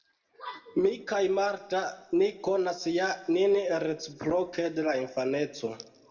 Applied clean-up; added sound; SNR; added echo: none; none; none; reverberation time 2.3 s.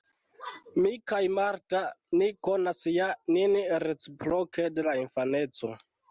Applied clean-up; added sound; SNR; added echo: none; none; none; none.